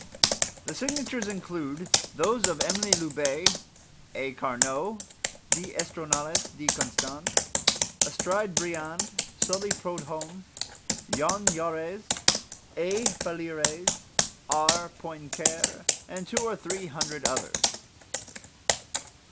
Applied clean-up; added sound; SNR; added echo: none; Computer keyboard; -3 dB; none.